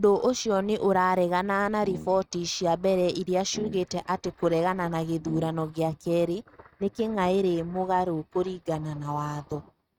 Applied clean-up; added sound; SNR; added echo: neural mask model RNNoise.